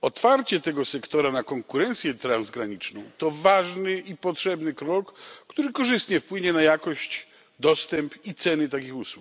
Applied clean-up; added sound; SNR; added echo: none; none; none; none.